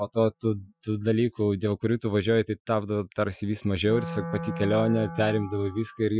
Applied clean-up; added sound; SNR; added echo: classical method Wiener filter.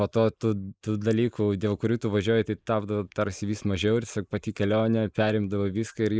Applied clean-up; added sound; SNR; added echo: neural mask model Resemble Enhance denoiser.